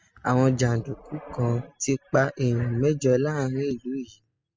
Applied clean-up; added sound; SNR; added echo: classical method spectral subtraction.